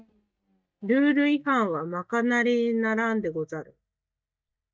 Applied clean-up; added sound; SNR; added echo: neural mask model DeepFilterNet 3.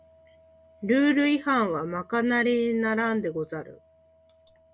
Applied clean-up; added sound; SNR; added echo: none; none; none; none.